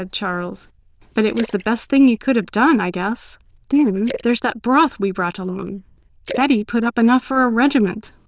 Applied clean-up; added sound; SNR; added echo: neural diffusion model UNIVERSE++.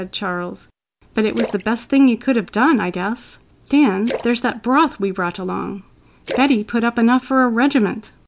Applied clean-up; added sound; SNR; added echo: none; Splash, splatter; 16 dB; none.